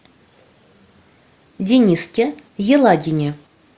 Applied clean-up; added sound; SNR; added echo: none; none; none; none.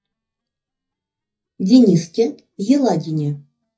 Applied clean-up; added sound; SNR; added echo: neural mask model DeepFilterNet 3.